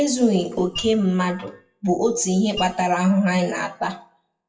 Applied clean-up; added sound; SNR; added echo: classical method WPE with log-MMSE.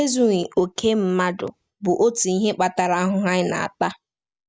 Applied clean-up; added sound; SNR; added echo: none; none; none; none.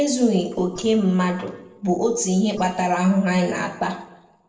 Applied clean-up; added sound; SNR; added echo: neural separator model SepFormer DNS4.